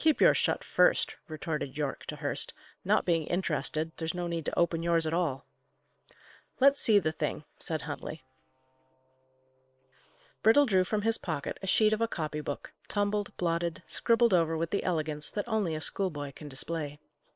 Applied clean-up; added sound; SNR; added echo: neural separator model SepFormer WHAM!.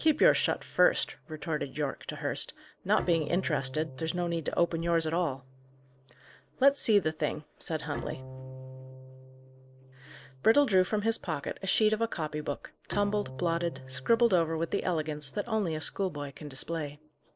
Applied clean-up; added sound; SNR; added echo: none; Bowed string instrument; 16 dB; none.